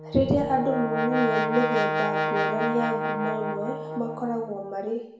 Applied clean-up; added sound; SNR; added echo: none; Brass instrument; 1 dB; reverberation time 0.8 s.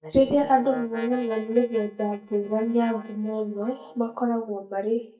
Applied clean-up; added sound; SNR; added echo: neural mask model DeepFilterNet 3.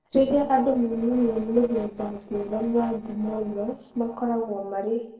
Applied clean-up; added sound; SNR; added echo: neural separator model SepFormer DNS4.